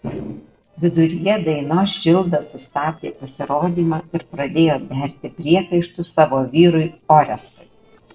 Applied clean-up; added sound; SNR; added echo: neural separator model SepFormer DNS4.